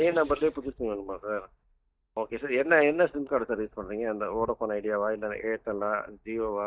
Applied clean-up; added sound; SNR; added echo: neural mask model DeepFilterNet 3.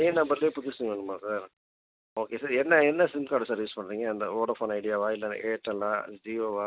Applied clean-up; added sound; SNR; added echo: none; none; none; none.